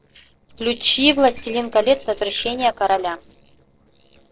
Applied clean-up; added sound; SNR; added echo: neural separator model SepFormer DNS4.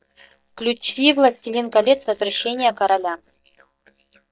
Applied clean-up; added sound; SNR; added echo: neural mask model DeepFilterNet 3.